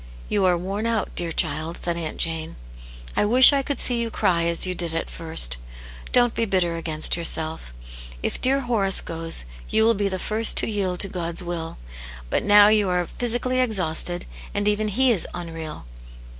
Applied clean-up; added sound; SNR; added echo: none; none; none; none.